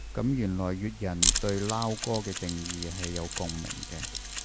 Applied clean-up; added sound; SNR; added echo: none; Mechanisms; 1 dB; none.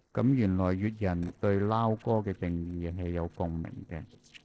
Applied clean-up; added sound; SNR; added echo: neural separator model SepFormer DNS4.